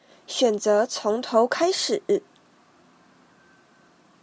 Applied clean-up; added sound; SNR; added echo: none; none; none; none.